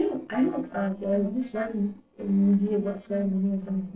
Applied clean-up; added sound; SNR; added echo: neural separator model SepFormer DNS4.